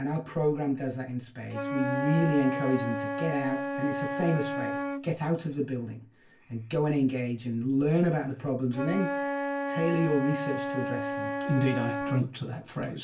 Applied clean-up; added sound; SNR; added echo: none; Wind instrument, woodwind instrument; 5 dB; reverberation time 0.3 s.